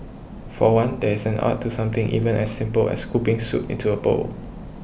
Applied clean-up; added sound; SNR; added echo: none; none; none; none.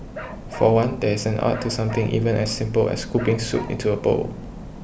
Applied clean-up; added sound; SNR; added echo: none; Bark; 16 dB; none.